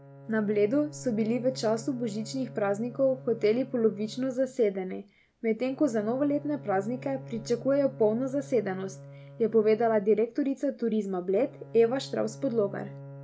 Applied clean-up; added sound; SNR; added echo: none; Bowed string instrument; 17 dB; none.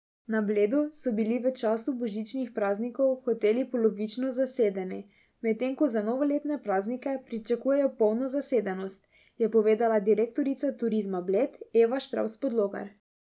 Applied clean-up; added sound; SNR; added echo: none; none; none; none.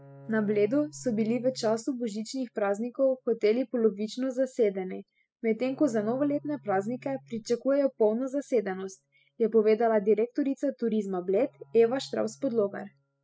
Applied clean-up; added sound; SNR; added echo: classical method spectral subtraction.